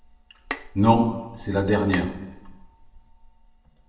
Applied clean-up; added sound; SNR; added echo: none; Bowed string instrument; 14 dB; reverberation time 0.7 s.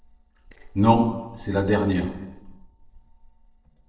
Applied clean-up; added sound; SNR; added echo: neural separator model SepFormer DNS4.